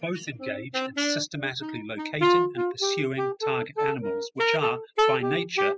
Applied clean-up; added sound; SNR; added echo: classical method spectral subtraction.